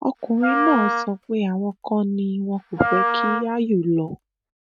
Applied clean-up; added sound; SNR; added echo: neural mask model RNNoise.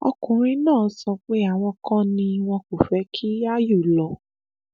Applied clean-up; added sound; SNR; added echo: none; none; none; none.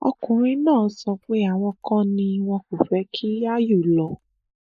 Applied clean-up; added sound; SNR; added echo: neural mask model Resemble Enhance denoiser.